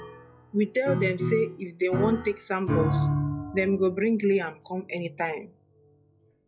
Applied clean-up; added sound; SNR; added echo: classical method log-MMSE.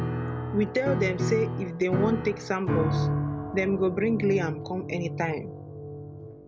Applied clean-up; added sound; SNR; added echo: none; Piano; 2 dB; none.